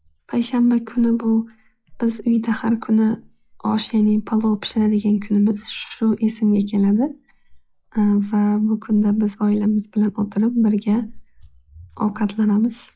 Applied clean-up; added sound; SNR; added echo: classical method log-MMSE.